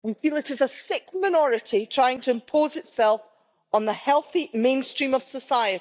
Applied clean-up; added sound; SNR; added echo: neural mask model DeepFilterNet 3.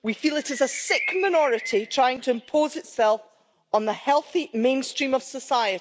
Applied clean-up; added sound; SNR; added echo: none; Bird; 11 dB; none.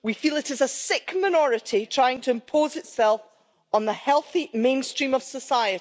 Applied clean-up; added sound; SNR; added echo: none; none; none; none.